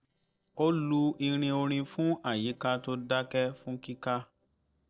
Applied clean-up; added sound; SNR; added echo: neural separator model SepFormer DNS4.